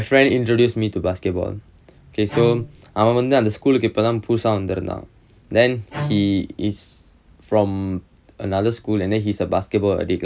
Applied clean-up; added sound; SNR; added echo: none; Bowed string instrument; 11 dB; none.